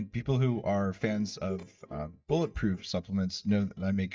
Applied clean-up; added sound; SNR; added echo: neural mask model DeepFilterNet 3.